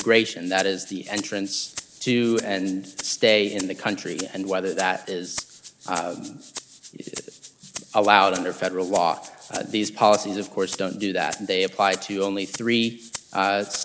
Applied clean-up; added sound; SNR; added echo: none; Rattle (instrument); 15 dB; none.